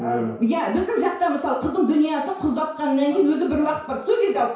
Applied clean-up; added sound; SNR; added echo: none; none; none; reverberation time 0.6 s.